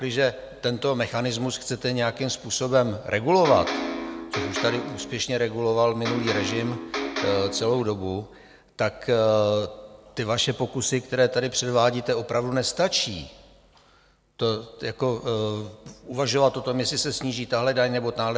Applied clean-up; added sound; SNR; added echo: none; Electric guitar; 5 dB; none.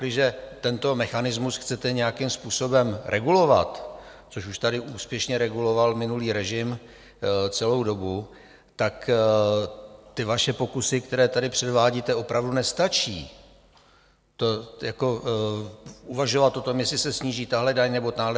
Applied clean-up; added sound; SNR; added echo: none; none; none; none.